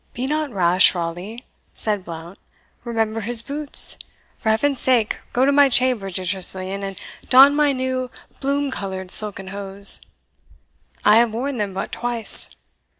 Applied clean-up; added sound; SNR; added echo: none; none; none; none.